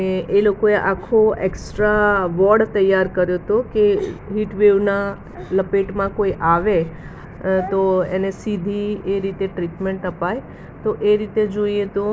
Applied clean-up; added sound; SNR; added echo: none; none; none; none.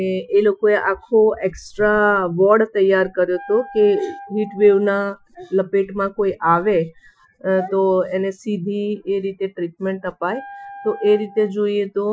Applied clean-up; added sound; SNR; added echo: classical method Wiener filter.